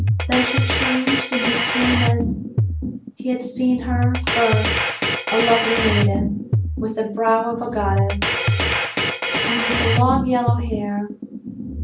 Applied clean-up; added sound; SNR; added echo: none; Drum kit; -2 dB; none.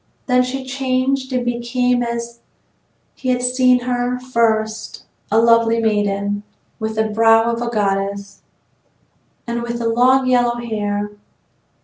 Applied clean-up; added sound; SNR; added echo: none; none; none; none.